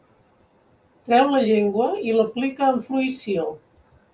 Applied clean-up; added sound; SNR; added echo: none; none; none; none.